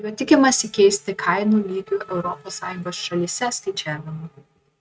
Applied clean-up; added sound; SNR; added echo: neural mask model RNNoise.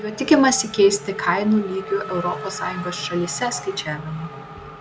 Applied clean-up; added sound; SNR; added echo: none; Race car, auto racing / Accelerating, revving, vroom; 12 dB; none.